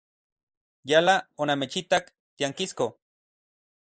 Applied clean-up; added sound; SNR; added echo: neural mask model Resemble Enhance denoiser.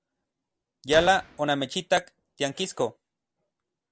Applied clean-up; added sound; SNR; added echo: none; Gunshot, gunfire; 17 dB; none.